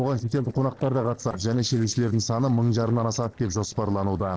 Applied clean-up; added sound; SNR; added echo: neural separator model SepFormer DNS4.